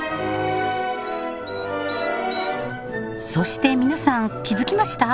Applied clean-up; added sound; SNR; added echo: none; Bird vocalization, bird call, bird song; 14 dB; none.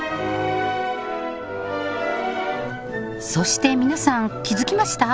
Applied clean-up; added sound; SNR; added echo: none; none; none; none.